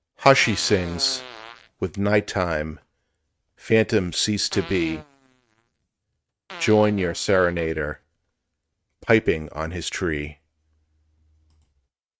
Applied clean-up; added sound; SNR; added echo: neural mask model RNNoise.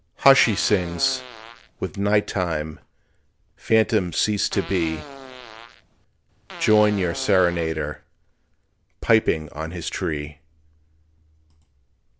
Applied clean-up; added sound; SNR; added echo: none; Fart; 15 dB; none.